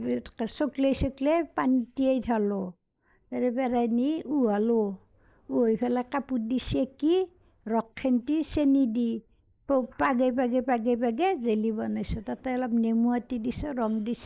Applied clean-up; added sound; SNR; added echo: neural mask model Resemble Enhance denoiser.